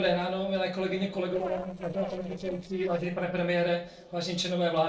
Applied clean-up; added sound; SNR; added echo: neural separator model SepFormer DNS4.